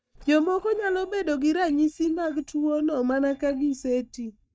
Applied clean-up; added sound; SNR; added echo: neural mask model DeepFilterNet 3.